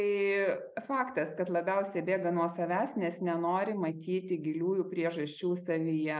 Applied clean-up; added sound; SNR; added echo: none; none; none; none.